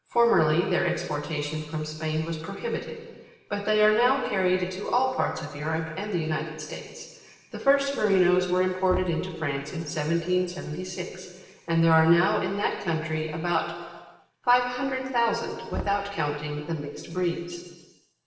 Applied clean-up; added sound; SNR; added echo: none; Knock; 14 dB; reverberation time 1.4 s.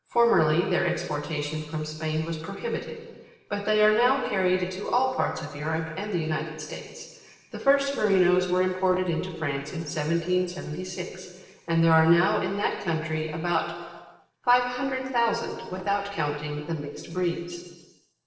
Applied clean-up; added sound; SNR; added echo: neural separator model SepFormer DNS4.